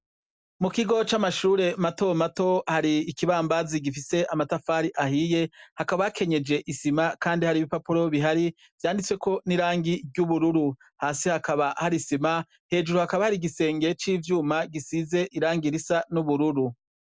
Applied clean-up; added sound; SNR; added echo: none; none; none; none.